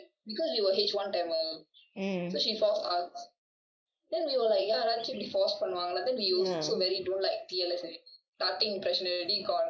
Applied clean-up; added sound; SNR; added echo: neural mask model Resemble Enhance denoiser.